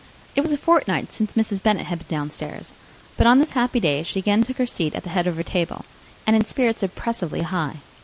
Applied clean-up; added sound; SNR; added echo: none; none; none; none.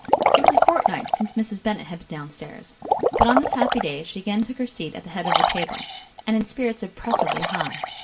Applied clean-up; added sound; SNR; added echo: none; Liquid; -3 dB; reverberation time 0.2 s.